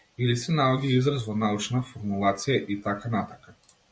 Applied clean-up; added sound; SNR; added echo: none; none; none; none.